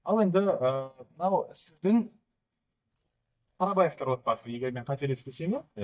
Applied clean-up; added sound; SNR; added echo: neural mask model DeepFilterNet 3.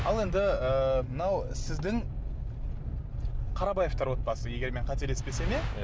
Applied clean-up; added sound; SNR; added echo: none; none; none; none.